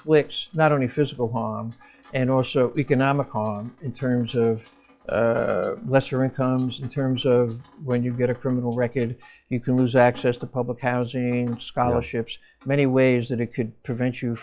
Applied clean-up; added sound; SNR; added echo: classical method log-MMSE.